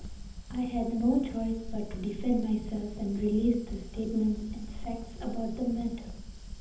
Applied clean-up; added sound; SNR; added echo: none; Fire; 8 dB; reverberation time 0.8 s.